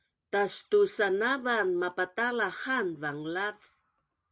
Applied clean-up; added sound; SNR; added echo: none; none; none; none.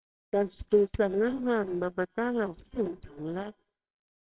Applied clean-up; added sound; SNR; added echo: neural separator model SepFormer WHAMR!.